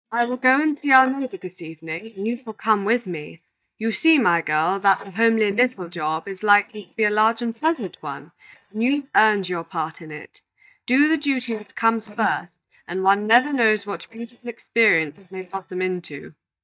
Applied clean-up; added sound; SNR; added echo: neural mask model DeepFilterNet 3.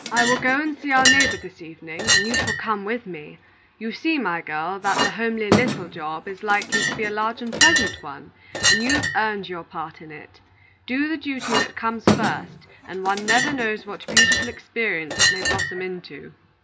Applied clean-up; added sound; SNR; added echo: none; Chink, clink; -2 dB; none.